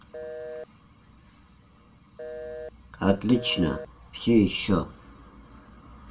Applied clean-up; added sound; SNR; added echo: none; Telephone; 11 dB; reverberation time 0.2 s.